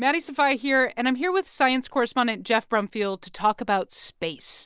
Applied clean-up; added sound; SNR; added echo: none; none; none; none.